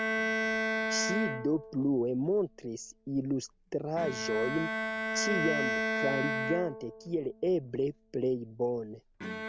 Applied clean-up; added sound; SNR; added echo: none; Bowed string instrument; 2 dB; none.